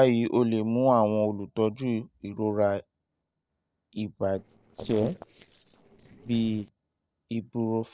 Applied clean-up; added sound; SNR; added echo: neural separator model SepFormer DNS4.